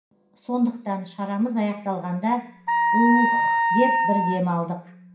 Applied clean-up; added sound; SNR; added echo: none; Wind instrument, woodwind instrument; -4 dB; reverberation time 0.5 s.